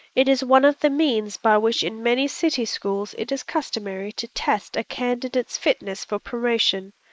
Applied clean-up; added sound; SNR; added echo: neural mask model Resemble Enhance denoiser.